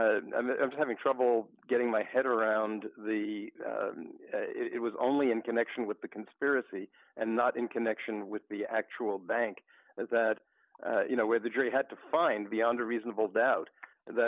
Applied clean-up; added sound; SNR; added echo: none; none; none; none.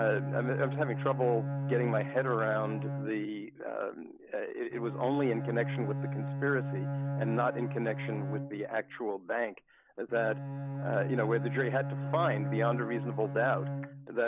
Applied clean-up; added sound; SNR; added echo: none; Bowed string instrument; 3 dB; none.